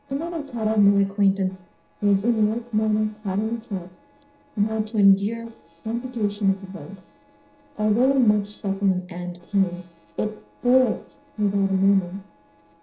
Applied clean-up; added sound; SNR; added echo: neural separator model SepFormer DNS4.